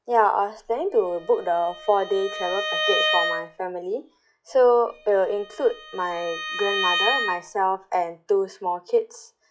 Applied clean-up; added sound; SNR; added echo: classical method log-MMSE.